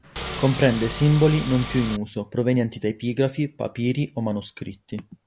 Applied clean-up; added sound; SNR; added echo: none; Engine / Car; 8 dB; none.